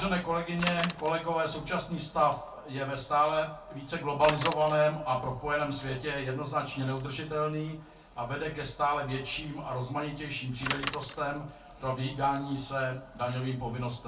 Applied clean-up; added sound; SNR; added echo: none; Bicycle; 12 dB; reverberation time 0.2 s.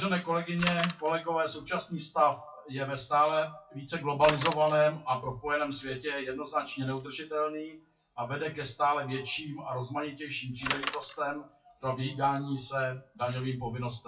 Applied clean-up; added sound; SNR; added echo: classical method WPE with log-MMSE.